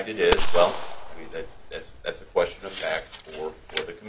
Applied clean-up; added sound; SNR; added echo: none; Gunshot, gunfire; -1 dB; none.